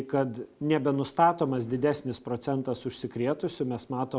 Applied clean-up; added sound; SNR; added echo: none; none; none; none.